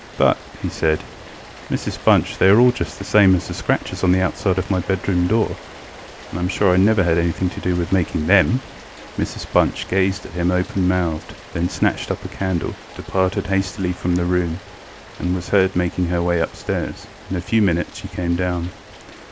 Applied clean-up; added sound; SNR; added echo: none; Rain; 18 dB; none.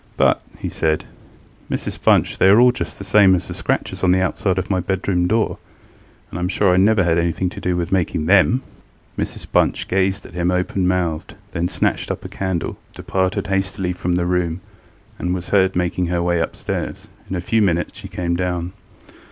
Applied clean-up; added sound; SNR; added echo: none; none; none; none.